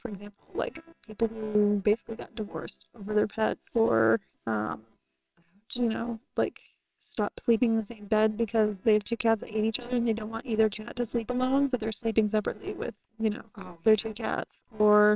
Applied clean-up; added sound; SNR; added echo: neural separator model SepFormer WHAMR!.